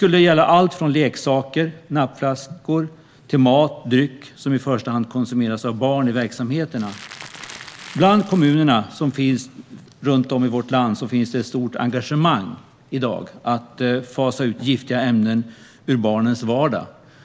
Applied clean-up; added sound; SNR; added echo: none; Crackle; 19 dB; none.